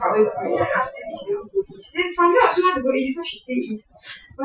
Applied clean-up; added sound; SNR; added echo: classical method Wiener filter.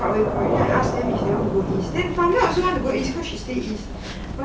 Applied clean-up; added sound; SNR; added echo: none; Thunder / Rain; 3 dB; none.